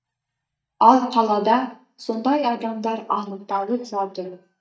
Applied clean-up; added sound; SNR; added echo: neural mask model DeepFilterNet 3.